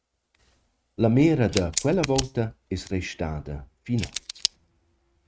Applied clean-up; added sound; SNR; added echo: neural mask model RNNoise.